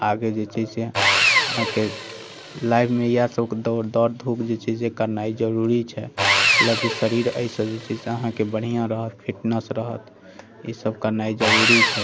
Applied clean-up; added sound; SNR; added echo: none; Sawing; 2 dB; none.